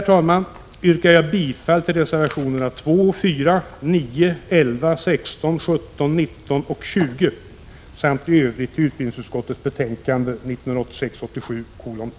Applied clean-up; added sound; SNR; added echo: none; none; none; none.